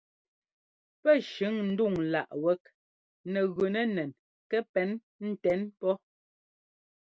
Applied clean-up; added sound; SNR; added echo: none; none; none; none.